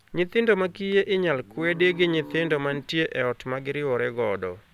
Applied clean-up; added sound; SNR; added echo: none; none; none; none.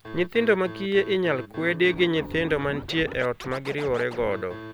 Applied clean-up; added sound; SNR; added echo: none; Scratching (performance technique); 14 dB; none.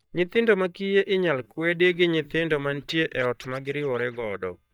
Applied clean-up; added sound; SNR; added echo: neural mask model DeepFilterNet 3.